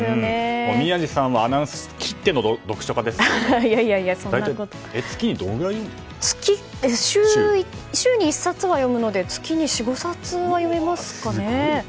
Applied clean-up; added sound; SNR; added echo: none; none; none; none.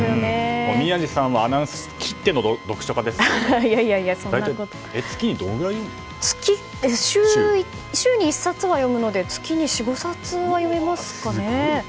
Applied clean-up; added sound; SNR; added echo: none; Strum + Drill; 17 dB; none.